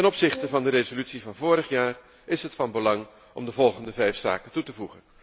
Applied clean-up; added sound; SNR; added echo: none; Brass instrument; 18 dB; none.